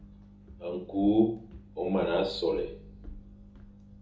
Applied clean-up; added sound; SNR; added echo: none; Walk, footsteps; 20 dB; reverberation time 1.0 s.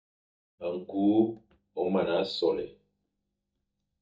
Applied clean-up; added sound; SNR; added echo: neural mask model DeepFilterNet 3.